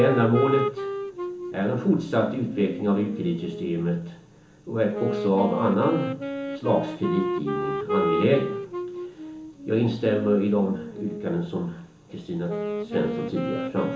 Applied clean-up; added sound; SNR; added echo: none; Wind instrument, woodwind instrument; 5 dB; reverberation time 0.8 s.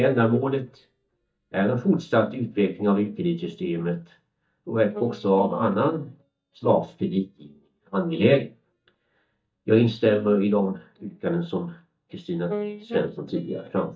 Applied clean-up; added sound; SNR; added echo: neural mask model DeepFilterNet 3.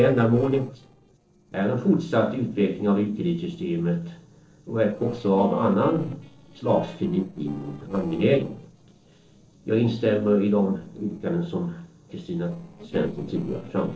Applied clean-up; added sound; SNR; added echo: neural separator model SepFormer DNS4.